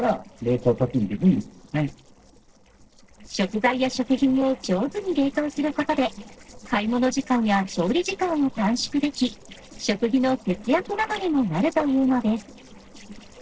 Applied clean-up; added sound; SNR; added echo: neural separator model SepFormer DNS4.